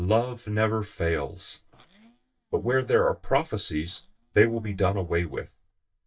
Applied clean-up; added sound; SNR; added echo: neural mask model DeepFilterNet 3.